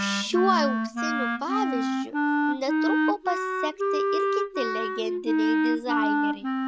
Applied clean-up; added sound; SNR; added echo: none; Wind instrument, woodwind instrument; -5 dB; none.